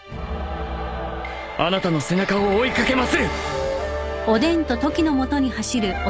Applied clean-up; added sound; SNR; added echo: none; none; none; none.